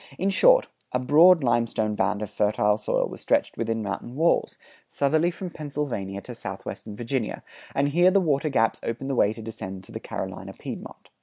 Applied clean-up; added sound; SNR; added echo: none; none; none; none.